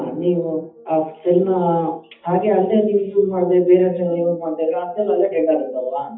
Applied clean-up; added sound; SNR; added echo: classical method WPE with log-MMSE.